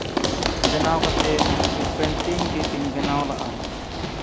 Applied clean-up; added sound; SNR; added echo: none; Run; -4 dB; none.